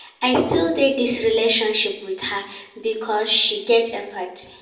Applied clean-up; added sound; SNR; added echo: none; none; none; reverberation time 0.6 s.